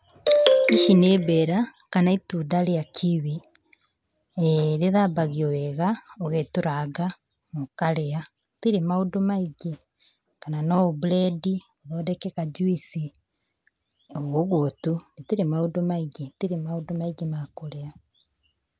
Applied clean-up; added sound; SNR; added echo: none; none; none; none.